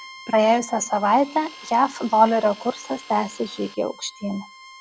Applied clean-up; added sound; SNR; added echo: none; Bowed string instrument + Tools; 20 dB; none.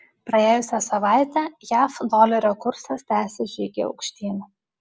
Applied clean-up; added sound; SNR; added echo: none; none; none; none.